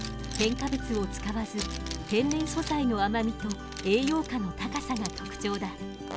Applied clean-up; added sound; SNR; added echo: none; Zipper (clothing); 13 dB; none.